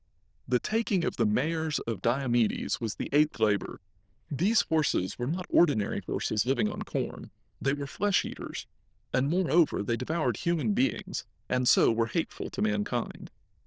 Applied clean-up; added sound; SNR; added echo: neural diffusion model UNIVERSE++.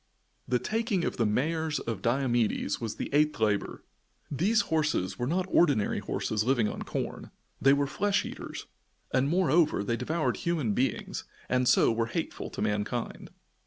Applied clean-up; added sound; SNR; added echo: none; none; none; none.